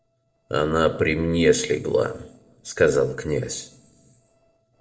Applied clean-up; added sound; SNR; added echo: neural separator model SepFormer DNS4.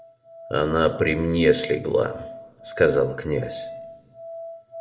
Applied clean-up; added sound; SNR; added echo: none; Musical instrument; 15 dB; reverberation time 0.7 s.